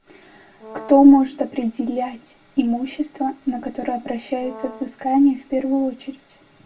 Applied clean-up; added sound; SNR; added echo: none; Brass instrument; 19 dB; reverberation time 0.2 s.